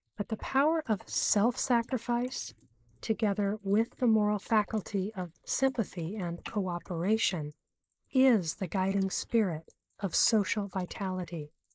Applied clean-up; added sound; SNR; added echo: neural mask model Resemble Enhance denoiser.